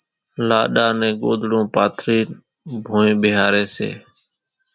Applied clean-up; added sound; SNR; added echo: none; none; none; none.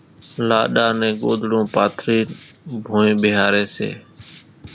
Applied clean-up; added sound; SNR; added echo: none; Writing; 15 dB; none.